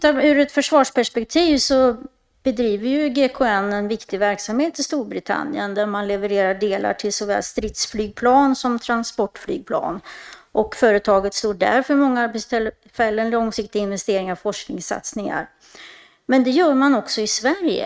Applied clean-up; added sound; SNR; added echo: neural mask model RNNoise.